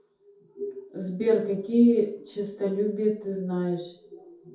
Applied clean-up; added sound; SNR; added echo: none; none; none; reverberation time 0.6 s.